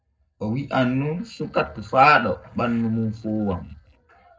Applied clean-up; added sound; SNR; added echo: neural separator model SepFormer DNS4.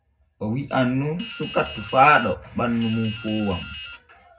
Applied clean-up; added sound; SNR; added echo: none; Drip; 14 dB; reverberation time 0.3 s.